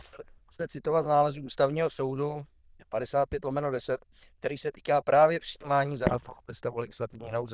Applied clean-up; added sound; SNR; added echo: neural diffusion model UNIVERSE++.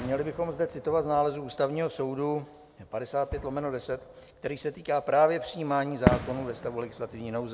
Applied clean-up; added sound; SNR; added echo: none; Fireworks; 8 dB; none.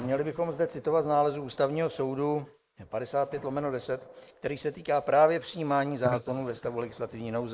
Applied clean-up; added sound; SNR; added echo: neural mask model Resemble Enhance denoiser.